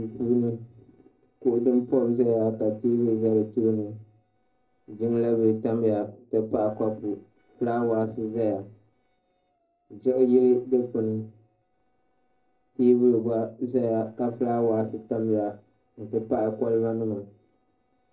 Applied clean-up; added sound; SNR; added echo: neural separator model SepFormer DNS4.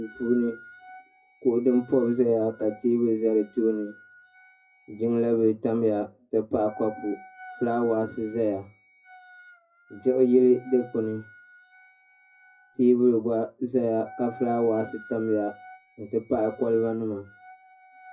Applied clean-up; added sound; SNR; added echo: classical method WPE with log-MMSE.